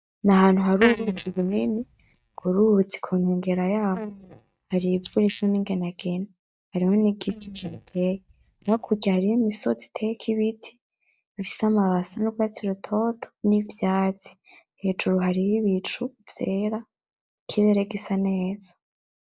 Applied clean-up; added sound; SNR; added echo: neural mask model DeepFilterNet 3.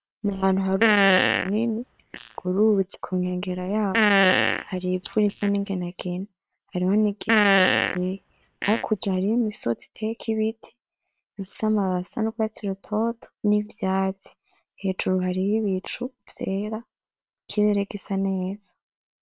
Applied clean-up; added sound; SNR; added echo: neural separator model SepFormer WHAM!.